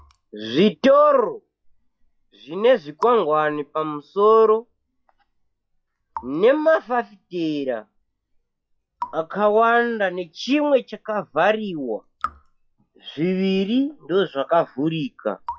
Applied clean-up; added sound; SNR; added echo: classical method log-MMSE.